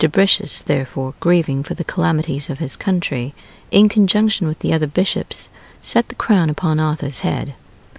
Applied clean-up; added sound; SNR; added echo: none; none; none; none.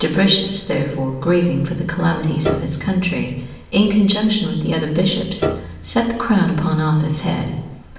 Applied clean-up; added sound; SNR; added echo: none; Piano; 11 dB; reverberation time 0.9 s.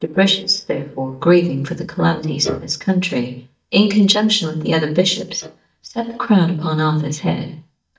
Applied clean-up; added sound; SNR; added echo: neural mask model DeepFilterNet 3.